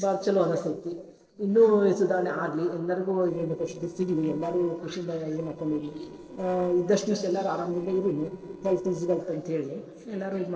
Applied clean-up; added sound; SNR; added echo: neural separator model SepFormer DNS4.